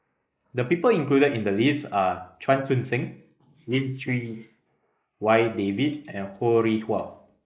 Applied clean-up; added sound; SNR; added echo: neural mask model Resemble Enhance denoiser.